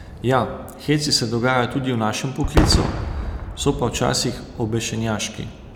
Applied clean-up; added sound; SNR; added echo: none; Fireworks; 5 dB; none.